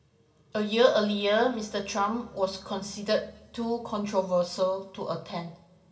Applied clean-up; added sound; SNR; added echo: none; none; none; reverberation time 2.1 s.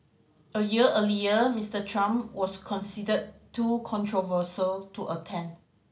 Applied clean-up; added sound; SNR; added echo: none; none; none; none.